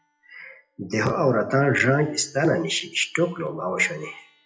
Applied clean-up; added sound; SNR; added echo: classical method WPE with log-MMSE.